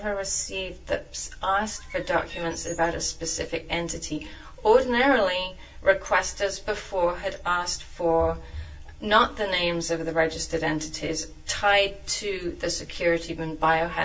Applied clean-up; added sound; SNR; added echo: none; Bird; 17 dB; reverberation time 0.2 s.